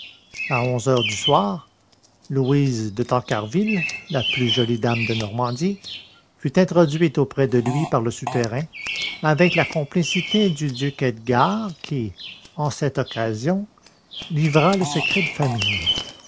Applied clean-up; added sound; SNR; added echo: none; Fart + Bird vocalization, bird call, bird song; 8 dB; none.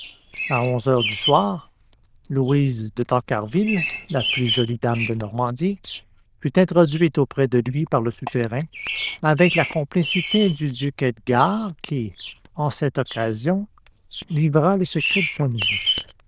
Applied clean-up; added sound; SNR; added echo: neural diffusion model UNIVERSE++.